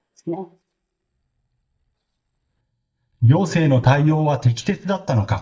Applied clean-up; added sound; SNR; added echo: neural mask model DeepFilterNet 3.